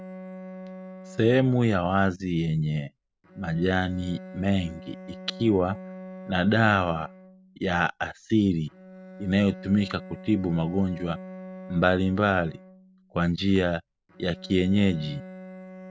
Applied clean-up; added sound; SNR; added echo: none; Bowed string instrument; 17 dB; none.